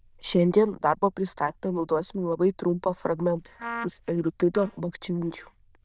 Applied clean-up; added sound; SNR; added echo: neural diffusion model UNIVERSE++.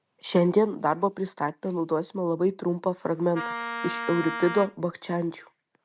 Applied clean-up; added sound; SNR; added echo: none; Wind instrument, woodwind instrument; 7 dB; none.